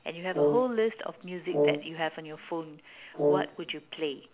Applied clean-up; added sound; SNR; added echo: none; Brass instrument; -2 dB; none.